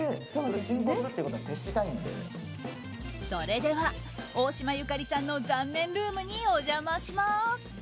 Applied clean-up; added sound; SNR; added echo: none; none; none; none.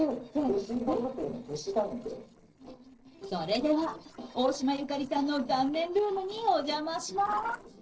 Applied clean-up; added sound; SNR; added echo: neural separator model SepFormer DNS4.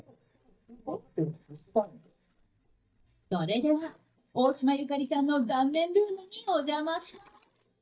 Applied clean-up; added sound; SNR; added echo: neural mask model DeepFilterNet 3.